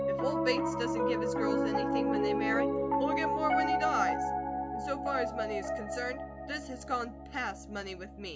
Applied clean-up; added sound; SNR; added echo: none; Piano; -5 dB; none.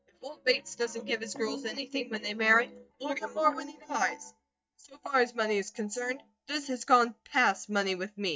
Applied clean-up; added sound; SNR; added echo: neural mask model DeepFilterNet 3.